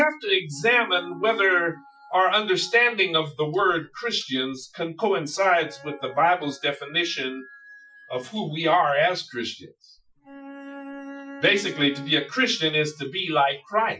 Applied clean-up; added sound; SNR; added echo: classical method Wiener filter.